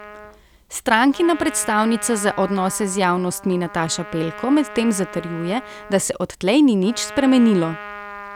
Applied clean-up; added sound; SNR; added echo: none; Trumpet; 16 dB; none.